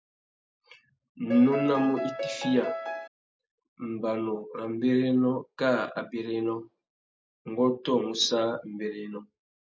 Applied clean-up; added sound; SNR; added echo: none; Piano; 5 dB; none.